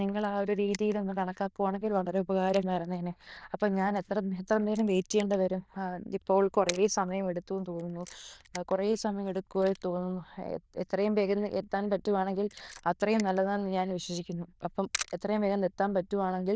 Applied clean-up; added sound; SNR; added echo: neural diffusion model UNIVERSE++.